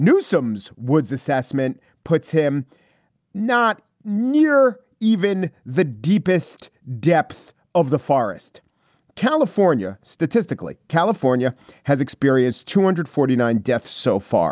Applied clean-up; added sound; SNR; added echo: none; none; none; none.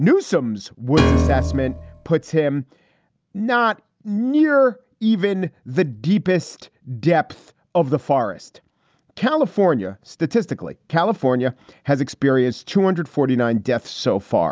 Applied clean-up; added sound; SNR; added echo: none; Piano; 0 dB; none.